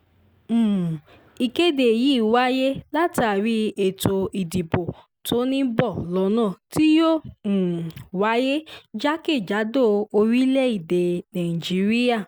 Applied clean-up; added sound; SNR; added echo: none; none; none; none.